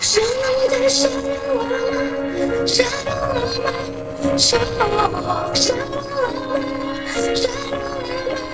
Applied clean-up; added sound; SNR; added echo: neural separator model SepFormer DNS4.